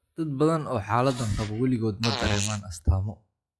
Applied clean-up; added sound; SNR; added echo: classical method log-MMSE.